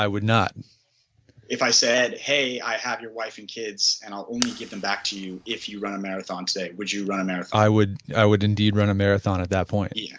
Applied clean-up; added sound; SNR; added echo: none; Fire; 13 dB; none.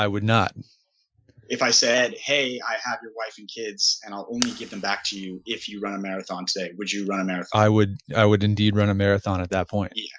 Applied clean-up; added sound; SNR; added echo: classical method Wiener filter.